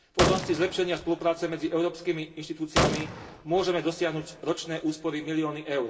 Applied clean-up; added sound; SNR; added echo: none; Gunshot, gunfire; 4 dB; reverberation time 2.9 s.